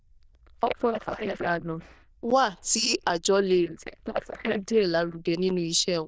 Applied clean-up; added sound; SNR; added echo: neural diffusion model UNIVERSE++.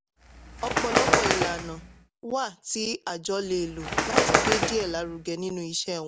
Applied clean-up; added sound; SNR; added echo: none; Bird; -4 dB; none.